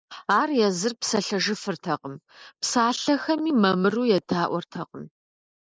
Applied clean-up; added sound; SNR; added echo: neural mask model Resemble Enhance denoiser.